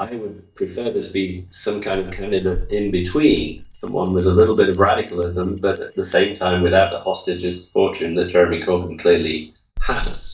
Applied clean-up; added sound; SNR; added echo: neural mask model DeepFilterNet 3.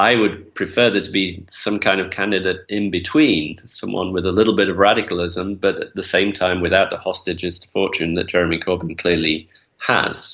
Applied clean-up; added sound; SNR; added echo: none; none; none; none.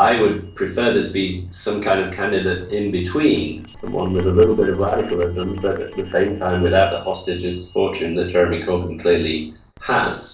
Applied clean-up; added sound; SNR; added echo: neural separator model SepFormer DNS4.